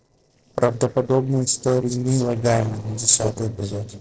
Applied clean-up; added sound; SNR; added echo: neural separator model SepFormer DNS4.